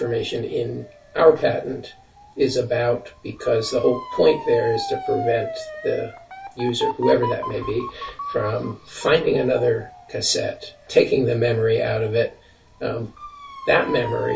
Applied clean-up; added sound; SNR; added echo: none; Motor vehicle (road) / Siren; 13 dB; reverberation time 0.2 s.